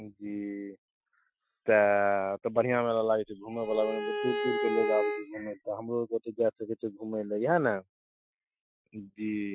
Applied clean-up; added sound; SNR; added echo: classical method Wiener filter.